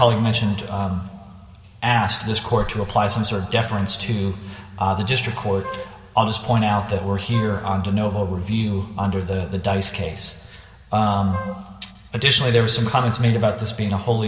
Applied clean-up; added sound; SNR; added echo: none; Wind instrument, woodwind instrument; 14 dB; reverberation time 1.7 s.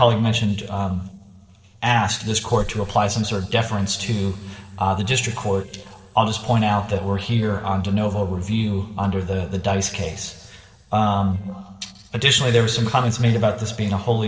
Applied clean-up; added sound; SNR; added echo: neural separator model SepFormer DNS4.